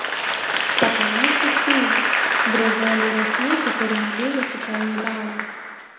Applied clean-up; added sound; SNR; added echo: none; Applause / Crowd; -4 dB; reverberation time 0.6 s.